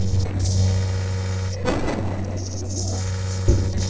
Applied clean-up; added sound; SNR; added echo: neural separator model SepFormer DNS4.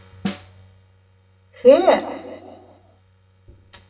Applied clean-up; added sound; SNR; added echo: none; Snare drum; 15 dB; reverberation time 1.8 s.